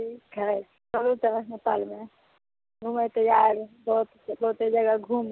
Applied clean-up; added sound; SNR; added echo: none; none; none; none.